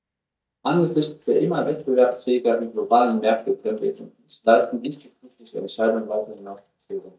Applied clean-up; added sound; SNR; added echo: neural mask model DeepFilterNet 3.